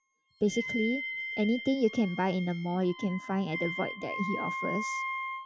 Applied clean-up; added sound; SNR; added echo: classical method Wiener filter.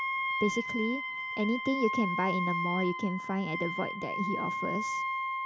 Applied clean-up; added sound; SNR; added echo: none; Wind instrument, woodwind instrument; 1 dB; none.